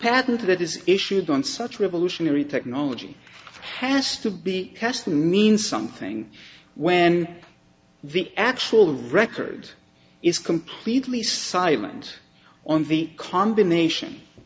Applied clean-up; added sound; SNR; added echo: none; none; none; none.